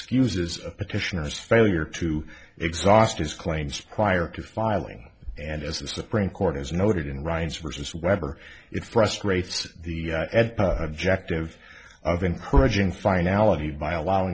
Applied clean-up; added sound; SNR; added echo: none; none; none; none.